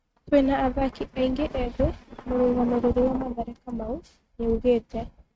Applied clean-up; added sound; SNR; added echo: neural mask model RNNoise.